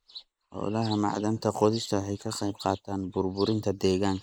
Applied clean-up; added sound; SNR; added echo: neural mask model Resemble Enhance denoiser.